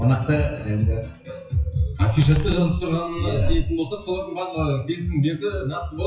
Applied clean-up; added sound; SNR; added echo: classical method WPE with log-MMSE.